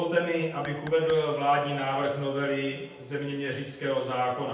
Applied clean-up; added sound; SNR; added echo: none; Knock; 19 dB; reverberation time 0.8 s.